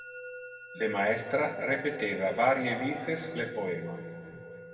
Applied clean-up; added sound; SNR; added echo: none; Musical instrument; 14 dB; reverberation time 2.3 s.